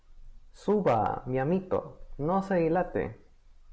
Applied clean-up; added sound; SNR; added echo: none; none; none; none.